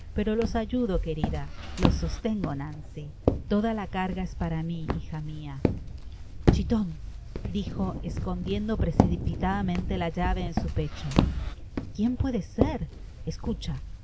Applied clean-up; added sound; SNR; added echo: none; Walk, footsteps + Wind; -1 dB; none.